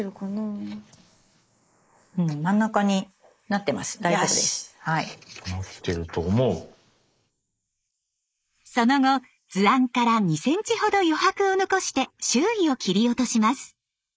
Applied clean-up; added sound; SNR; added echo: neural mask model Resemble Enhance denoiser.